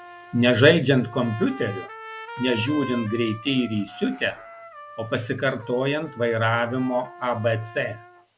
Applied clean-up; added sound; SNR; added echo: none; Trumpet; 16 dB; none.